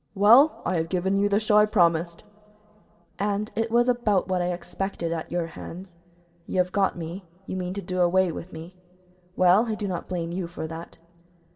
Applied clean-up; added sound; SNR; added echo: none; none; none; reverberation time 0.3 s.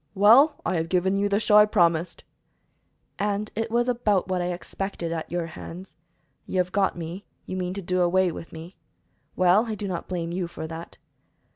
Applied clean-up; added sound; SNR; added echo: none; none; none; none.